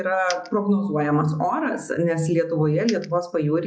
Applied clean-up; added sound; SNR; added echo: classical method log-MMSE.